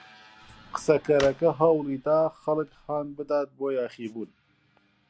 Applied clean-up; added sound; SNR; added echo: none; Drawer open or close; 18 dB; none.